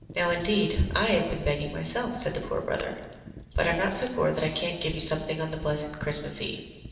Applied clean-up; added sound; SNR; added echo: none; Fire; 16 dB; reverberation time 1.1 s.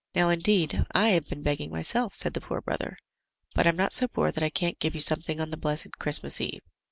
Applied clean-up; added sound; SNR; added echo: none; none; none; none.